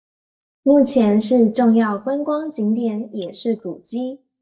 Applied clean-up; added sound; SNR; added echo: neural mask model DeepFilterNet 3.